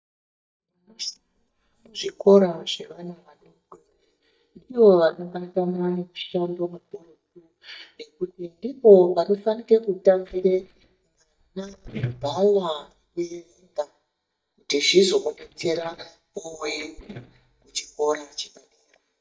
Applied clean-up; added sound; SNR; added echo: neural mask model DeepFilterNet 3.